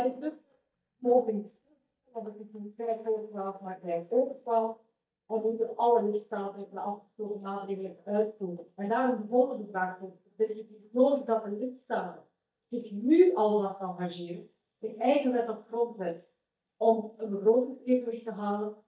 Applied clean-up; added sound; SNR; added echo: neural mask model DeepFilterNet 3.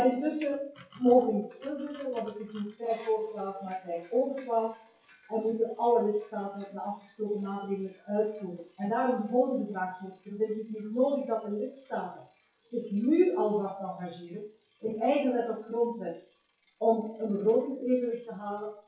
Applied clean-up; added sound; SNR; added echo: classical method WPE with log-MMSE.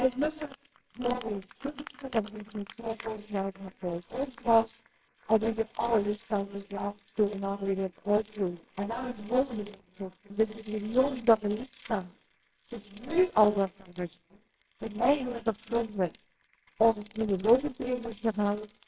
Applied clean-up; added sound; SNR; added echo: neural separator model SepFormer WHAMR!.